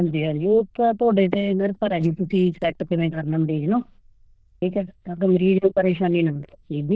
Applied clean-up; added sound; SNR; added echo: neural diffusion model UNIVERSE++.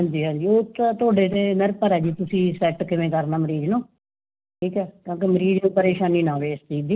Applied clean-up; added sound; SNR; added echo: neural separator model SepFormer DNS4.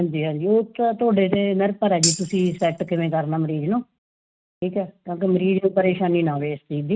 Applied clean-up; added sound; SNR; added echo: neural mask model RNNoise.